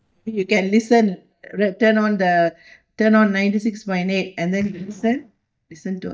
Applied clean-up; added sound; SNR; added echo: neural mask model DeepFilterNet 3.